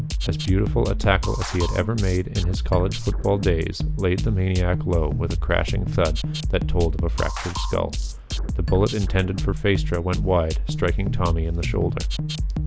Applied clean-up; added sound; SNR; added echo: none; Drum kit; 2 dB; none.